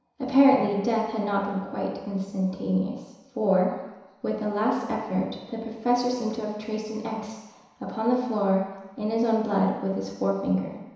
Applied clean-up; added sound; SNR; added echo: none; none; none; reverberation time 1.0 s.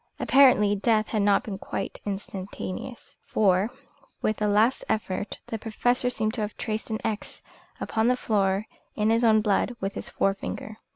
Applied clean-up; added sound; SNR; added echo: none; none; none; none.